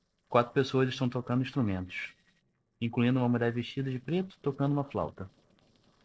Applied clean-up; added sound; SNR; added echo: neural separator model SepFormer DNS4.